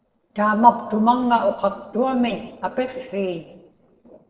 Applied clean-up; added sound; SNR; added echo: neural separator model SepFormer DNS4.